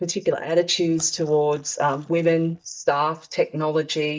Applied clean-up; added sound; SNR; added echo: neural mask model DeepFilterNet 3.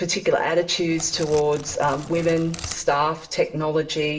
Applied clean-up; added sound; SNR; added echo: none; Crackle; 15 dB; reverberation time 0.6 s.